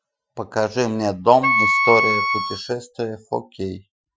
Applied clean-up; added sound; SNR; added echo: classical method Wiener filter.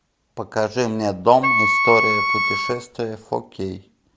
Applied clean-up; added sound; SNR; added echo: none; Wind instrument, woodwind instrument; -1 dB; none.